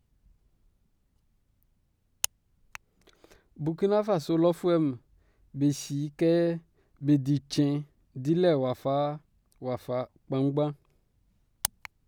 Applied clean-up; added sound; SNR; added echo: none; none; none; none.